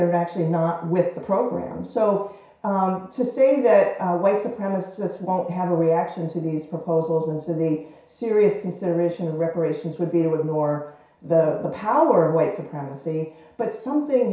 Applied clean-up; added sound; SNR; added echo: none; none; none; reverberation time 0.6 s.